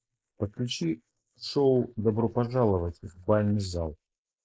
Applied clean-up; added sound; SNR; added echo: neural mask model Resemble Enhance denoiser.